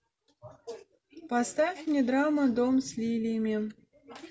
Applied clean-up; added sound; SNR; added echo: none; none; none; none.